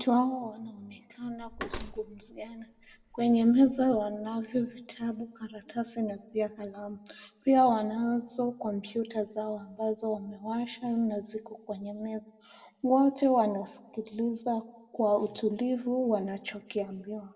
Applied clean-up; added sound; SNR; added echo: none; Slam; 15 dB; reverberation time 0.7 s.